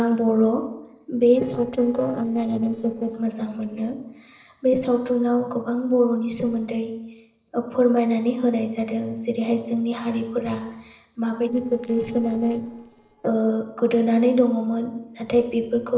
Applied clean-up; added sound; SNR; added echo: neural separator model SepFormer DNS4.